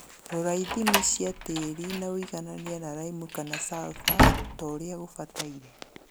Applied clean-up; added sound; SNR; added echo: none; Slam; -3 dB; none.